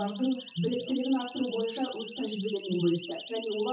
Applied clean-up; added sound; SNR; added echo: classical method WPE with log-MMSE.